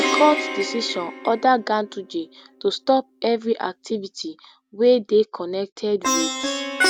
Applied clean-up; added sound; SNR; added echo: none; Plucked string instrument; 6 dB; none.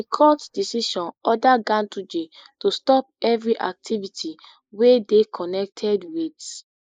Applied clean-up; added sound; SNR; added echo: neural mask model Resemble Enhance denoiser.